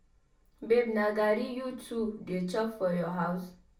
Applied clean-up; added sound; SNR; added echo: none; none; none; reverberation time 0.3 s.